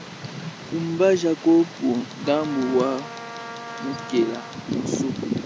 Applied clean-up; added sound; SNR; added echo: none; Tick + Trumpet; 13 dB; none.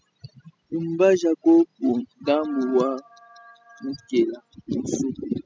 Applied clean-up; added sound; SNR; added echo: classical method spectral subtraction.